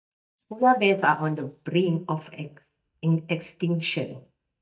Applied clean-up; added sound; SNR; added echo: neural mask model DeepFilterNet 3.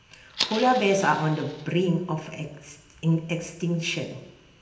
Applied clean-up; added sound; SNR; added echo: none; Fire; 9 dB; reverberation time 0.8 s.